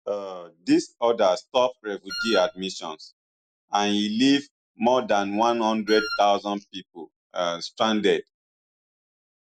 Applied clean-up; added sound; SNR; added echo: none; Wind instrument, woodwind instrument; 8 dB; none.